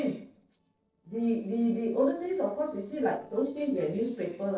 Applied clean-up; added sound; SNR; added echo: neural separator model SepFormer DNS4.